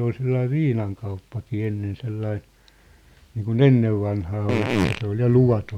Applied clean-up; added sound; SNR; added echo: none; Fart; 4 dB; none.